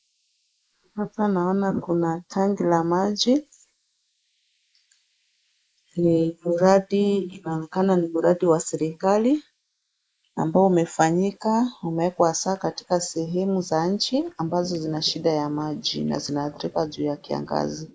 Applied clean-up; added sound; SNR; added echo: neural mask model Resemble Enhance denoiser.